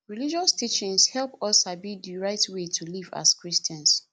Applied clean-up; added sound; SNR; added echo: none; none; none; none.